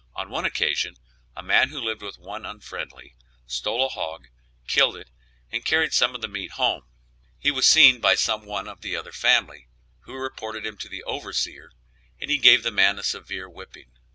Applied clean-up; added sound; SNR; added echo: none; none; none; none.